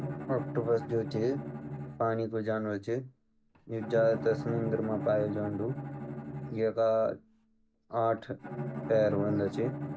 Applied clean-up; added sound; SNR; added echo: none; Bowed string instrument; 8 dB; none.